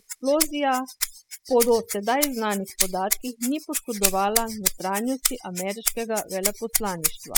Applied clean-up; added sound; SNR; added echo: classical method spectral subtraction.